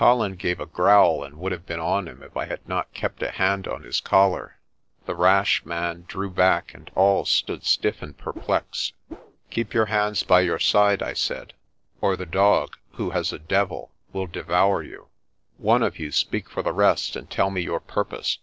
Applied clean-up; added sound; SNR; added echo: neural separator model SepFormer DNS4.